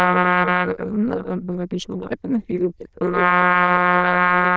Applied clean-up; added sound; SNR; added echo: neural diffusion model UNIVERSE++.